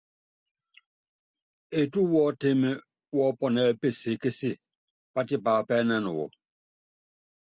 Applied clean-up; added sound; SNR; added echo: none; none; none; none.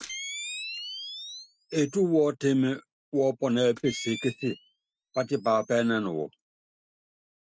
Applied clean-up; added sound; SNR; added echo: neural mask model RNNoise.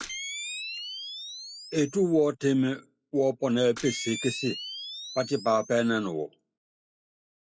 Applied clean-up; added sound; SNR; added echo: classical method log-MMSE.